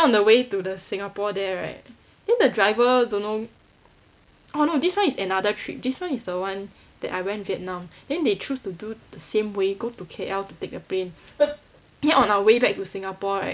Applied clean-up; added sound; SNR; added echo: none; Thump, thud; 18 dB; none.